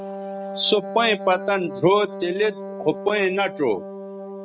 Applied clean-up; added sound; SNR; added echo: neural mask model RNNoise.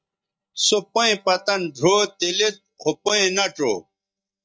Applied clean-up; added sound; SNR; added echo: neural mask model DeepFilterNet 3.